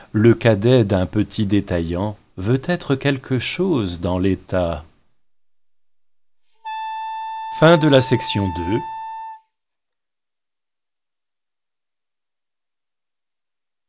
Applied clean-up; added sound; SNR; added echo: none; Wind instrument, woodwind instrument; 9 dB; none.